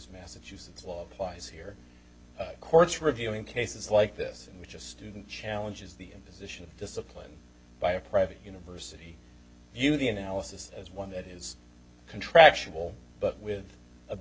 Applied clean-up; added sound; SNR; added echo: none; none; none; none.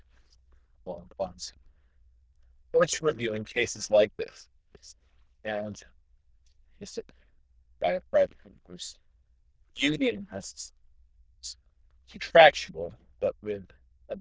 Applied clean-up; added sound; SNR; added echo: neural diffusion model UNIVERSE++.